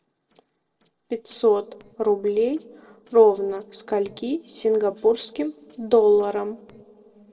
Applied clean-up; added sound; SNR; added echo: neural separator model SepFormer DNS4.